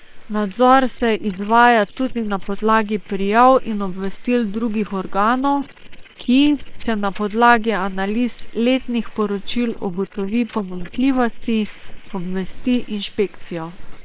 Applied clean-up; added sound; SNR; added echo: neural separator model SepFormer WHAM!.